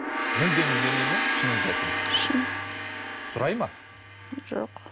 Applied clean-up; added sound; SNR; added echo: none; Gong; -2 dB; none.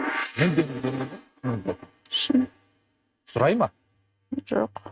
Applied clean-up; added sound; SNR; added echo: neural mask model RNNoise.